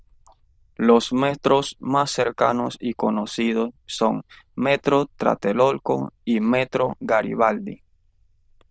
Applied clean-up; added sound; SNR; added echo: neural diffusion model UNIVERSE++.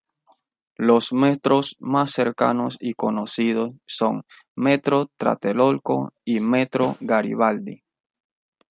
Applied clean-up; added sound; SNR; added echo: neural mask model RNNoise.